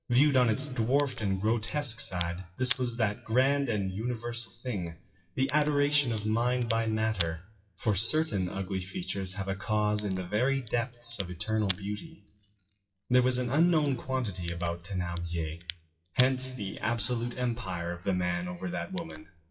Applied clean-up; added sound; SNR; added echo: classical method WPE with log-MMSE.